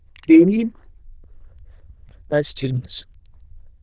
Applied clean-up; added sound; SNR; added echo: neural diffusion model UNIVERSE++.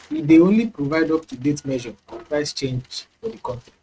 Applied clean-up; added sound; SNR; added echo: neural mask model RNNoise.